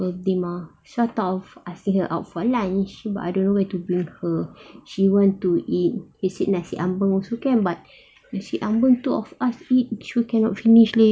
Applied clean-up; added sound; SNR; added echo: none; none; none; none.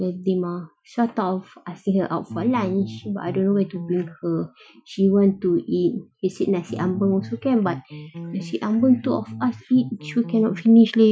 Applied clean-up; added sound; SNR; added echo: classical method Wiener filter.